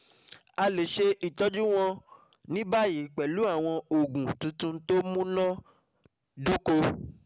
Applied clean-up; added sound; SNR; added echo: none; none; none; none.